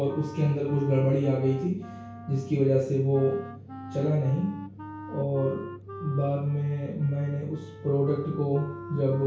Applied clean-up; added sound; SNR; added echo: none; Wind instrument, woodwind instrument; 16 dB; reverberation time 0.6 s.